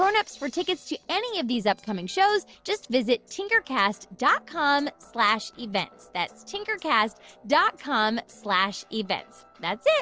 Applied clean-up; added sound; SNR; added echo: neural separator model SepFormer DNS4.